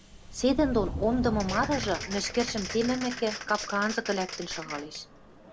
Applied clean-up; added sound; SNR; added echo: none; Applause + Subway, metro, underground; 8 dB; none.